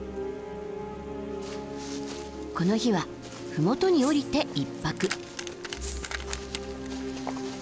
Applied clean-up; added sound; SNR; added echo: none; Keys jangling + Rattle (instrument); 11 dB; none.